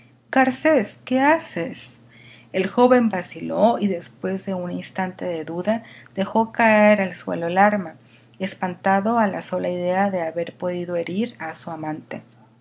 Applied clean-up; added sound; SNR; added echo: none; none; none; none.